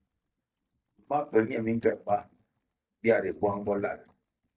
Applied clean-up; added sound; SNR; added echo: neural mask model DeepFilterNet 3.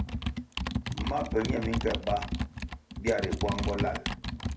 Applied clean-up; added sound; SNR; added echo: none; Computer keyboard; -1 dB; reverberation time 0.3 s.